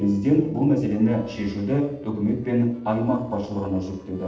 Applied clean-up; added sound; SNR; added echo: neural separator model SepFormer DNS4.